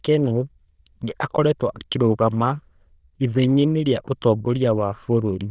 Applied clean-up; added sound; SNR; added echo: neural diffusion model UNIVERSE++.